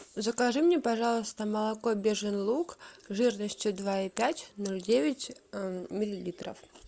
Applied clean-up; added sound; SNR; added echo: none; none; none; none.